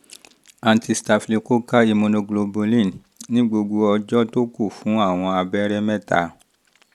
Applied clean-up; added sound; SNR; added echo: none; none; none; none.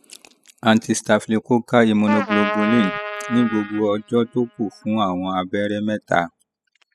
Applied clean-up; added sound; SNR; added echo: classical method spectral subtraction.